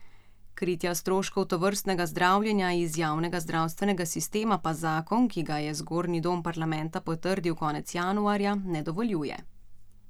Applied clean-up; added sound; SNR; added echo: none; none; none; none.